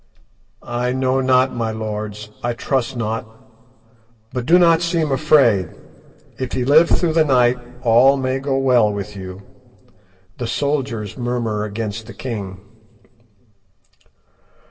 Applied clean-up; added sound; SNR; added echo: none; none; none; reverberation time 1.6 s.